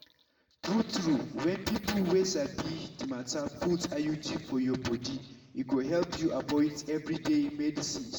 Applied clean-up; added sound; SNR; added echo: none; none; none; reverberation time 1.1 s.